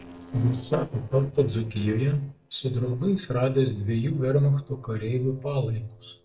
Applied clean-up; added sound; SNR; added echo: neural separator model SepFormer DNS4.